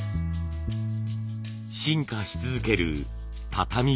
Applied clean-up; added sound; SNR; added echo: none; none; none; none.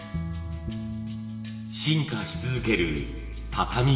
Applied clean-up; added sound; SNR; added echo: none; none; none; reverberation time 1.7 s.